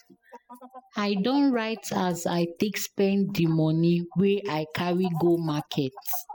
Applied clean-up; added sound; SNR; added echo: classical method spectral subtraction.